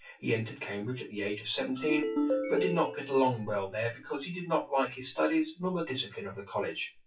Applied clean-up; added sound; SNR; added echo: classical method WPE with log-MMSE.